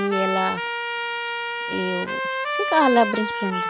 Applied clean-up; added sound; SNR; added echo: none; Trumpet; 2 dB; none.